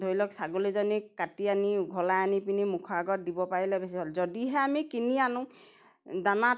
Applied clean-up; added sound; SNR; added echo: none; none; none; none.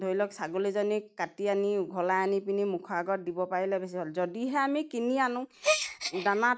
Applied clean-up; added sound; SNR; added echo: neural mask model RNNoise.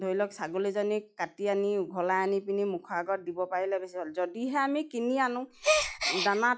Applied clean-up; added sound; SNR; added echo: classical method log-MMSE.